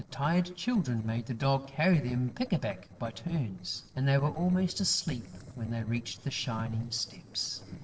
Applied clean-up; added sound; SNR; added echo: neural separator model SepFormer DNS4.